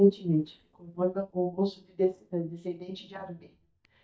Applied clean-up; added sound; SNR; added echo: neural mask model DeepFilterNet 3.